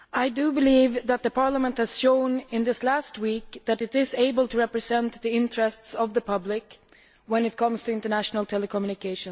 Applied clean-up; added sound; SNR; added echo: none; none; none; none.